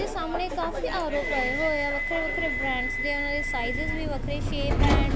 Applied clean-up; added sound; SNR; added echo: none; Subway, metro, underground; -4 dB; none.